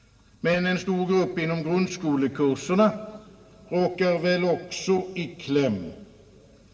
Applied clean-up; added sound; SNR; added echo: none; none; none; reverberation time 2.3 s.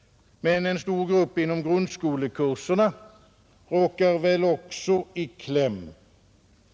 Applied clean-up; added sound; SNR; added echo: none; none; none; none.